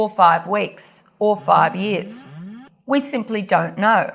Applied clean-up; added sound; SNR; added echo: none; Alarm; 18 dB; none.